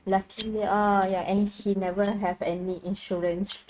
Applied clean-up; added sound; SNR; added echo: neural mask model RNNoise.